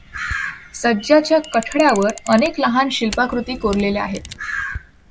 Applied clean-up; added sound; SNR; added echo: none; Camera; 17 dB; none.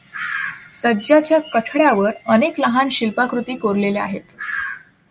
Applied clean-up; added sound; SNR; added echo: none; none; none; none.